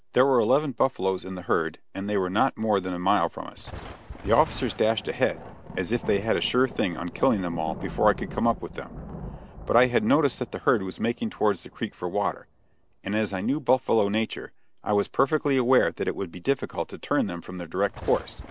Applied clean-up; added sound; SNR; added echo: none; Thunder; 17 dB; none.